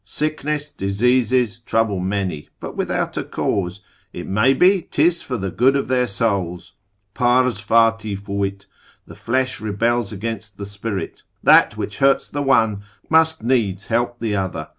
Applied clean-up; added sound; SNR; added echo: none; none; none; none.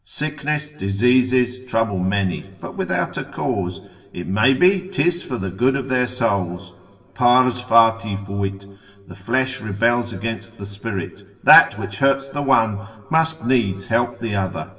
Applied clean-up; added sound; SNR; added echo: none; none; none; reverberation time 2.1 s.